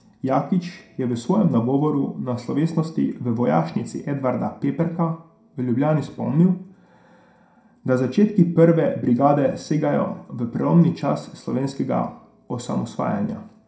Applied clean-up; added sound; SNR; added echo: none; none; none; reverberation time 0.4 s.